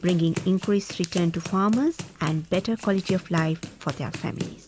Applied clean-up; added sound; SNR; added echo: none; Run; 12 dB; none.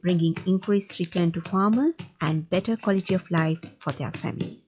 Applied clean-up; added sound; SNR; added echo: classical method log-MMSE.